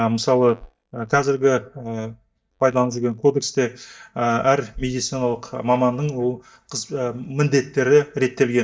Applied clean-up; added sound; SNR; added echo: neural mask model DeepFilterNet 3.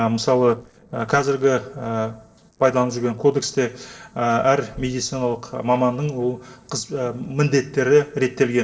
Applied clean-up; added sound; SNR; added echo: neural separator model SepFormer DNS4.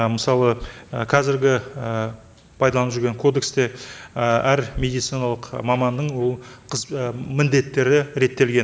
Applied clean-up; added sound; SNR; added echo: none; none; none; none.